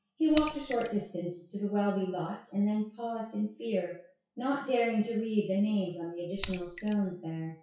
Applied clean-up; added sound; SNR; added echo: classical method WPE with log-MMSE.